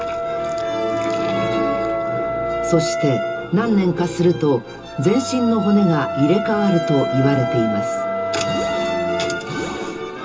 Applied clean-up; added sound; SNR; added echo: none; Wind instrument, woodwind instrument; 4 dB; reverberation time 0.2 s.